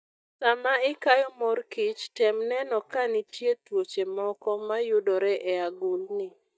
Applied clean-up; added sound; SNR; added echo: neural mask model DeepFilterNet 3.